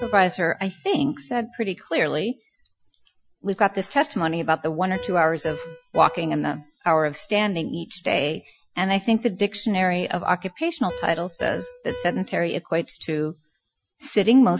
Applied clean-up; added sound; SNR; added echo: classical method Wiener filter.